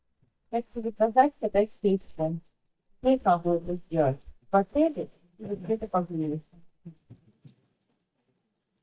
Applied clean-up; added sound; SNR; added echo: neural mask model DeepFilterNet 3.